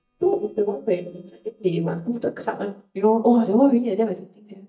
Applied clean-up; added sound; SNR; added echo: neural mask model DeepFilterNet 3.